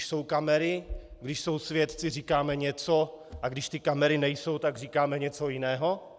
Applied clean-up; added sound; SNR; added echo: none; none; none; none.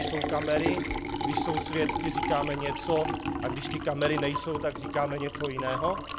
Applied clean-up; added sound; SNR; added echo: none; Liquid; 1 dB; none.